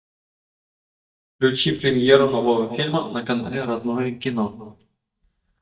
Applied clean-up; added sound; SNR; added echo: neural mask model DeepFilterNet 3.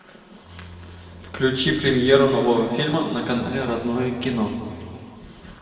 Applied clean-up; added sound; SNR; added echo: none; Bowed string instrument; 20 dB; reverberation time 2.2 s.